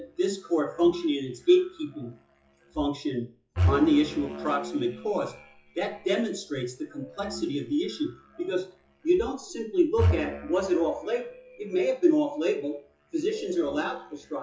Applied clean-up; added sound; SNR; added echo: classical method WPE with log-MMSE.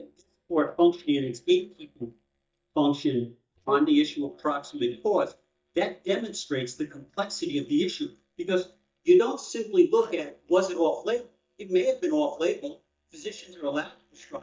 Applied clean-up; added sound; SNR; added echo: neural mask model DeepFilterNet 3.